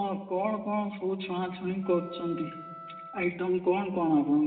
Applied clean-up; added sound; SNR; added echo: none; Wind instrument, woodwind instrument; 17 dB; reverberation time 2.9 s.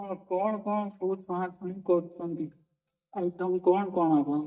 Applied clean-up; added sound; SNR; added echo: neural mask model DeepFilterNet 3.